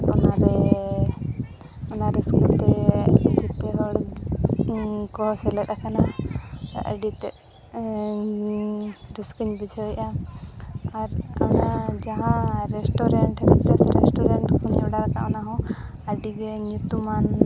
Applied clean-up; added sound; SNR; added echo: none; none; none; none.